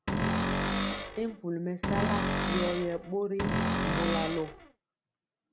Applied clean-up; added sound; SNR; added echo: none; Cupboard open or close; -4 dB; none.